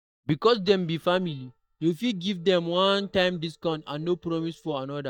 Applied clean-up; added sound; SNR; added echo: neural mask model DeepFilterNet 3.